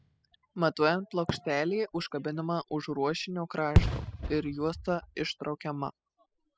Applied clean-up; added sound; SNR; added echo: classical method spectral subtraction.